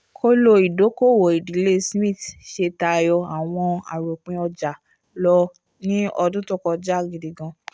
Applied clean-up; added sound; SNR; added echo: none; none; none; none.